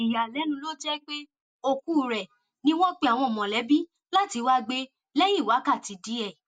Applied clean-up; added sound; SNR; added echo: none; none; none; none.